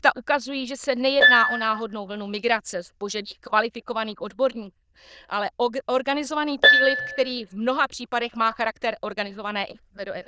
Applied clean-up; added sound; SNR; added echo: neural diffusion model UNIVERSE++.